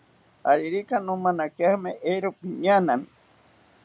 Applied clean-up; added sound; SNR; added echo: none; none; none; none.